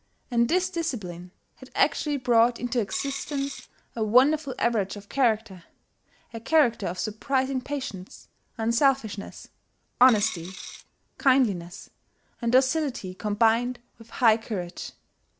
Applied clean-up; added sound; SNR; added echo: none; Coin (dropping); 13 dB; none.